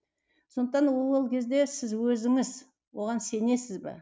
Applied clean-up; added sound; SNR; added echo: none; none; none; none.